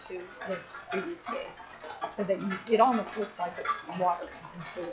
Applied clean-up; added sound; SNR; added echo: classical method log-MMSE.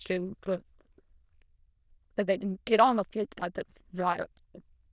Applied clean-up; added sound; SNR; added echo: neural diffusion model UNIVERSE++.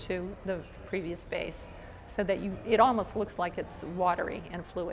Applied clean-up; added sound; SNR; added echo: none; none; none; none.